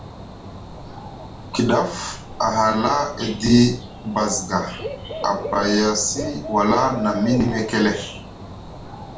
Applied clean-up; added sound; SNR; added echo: none; Bird / Dog; 12 dB; reverberation time 0.3 s.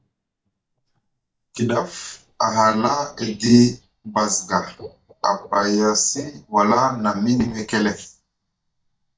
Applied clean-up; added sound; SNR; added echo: neural mask model DeepFilterNet 3.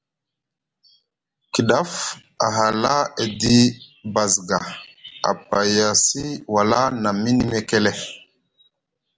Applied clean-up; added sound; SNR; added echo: none; none; none; none.